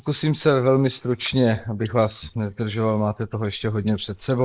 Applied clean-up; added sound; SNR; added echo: neural mask model Resemble Enhance denoiser.